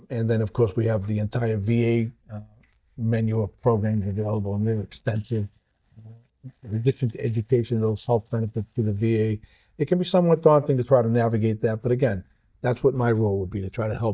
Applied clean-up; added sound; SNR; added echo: neural mask model DeepFilterNet 3.